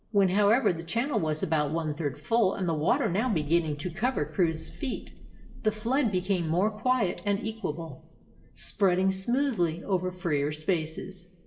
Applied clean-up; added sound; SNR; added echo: none; Thunder; 19 dB; reverberation time 1.0 s.